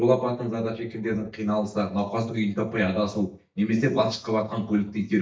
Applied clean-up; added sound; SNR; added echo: neural mask model DeepFilterNet 3.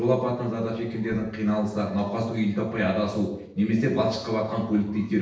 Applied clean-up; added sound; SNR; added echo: neural separator model SepFormer DNS4.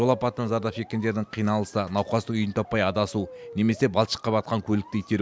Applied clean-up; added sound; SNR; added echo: none; none; none; none.